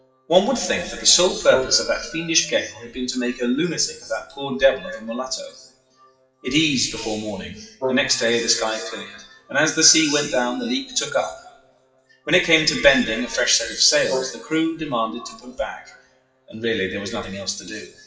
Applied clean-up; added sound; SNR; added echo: classical method WPE with log-MMSE.